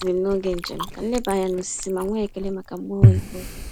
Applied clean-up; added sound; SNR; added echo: none; Chewing, mastication; -2 dB; none.